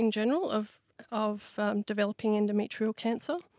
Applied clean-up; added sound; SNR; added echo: none; none; none; none.